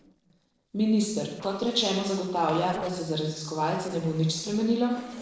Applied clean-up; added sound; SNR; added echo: neural separator model SepFormer DNS4.